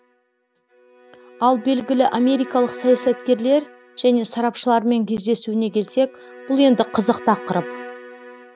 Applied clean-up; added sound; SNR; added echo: none; Bowed string instrument; 18 dB; none.